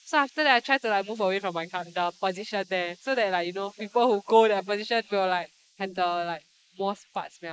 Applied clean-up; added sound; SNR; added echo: neural mask model Resemble Enhance denoiser.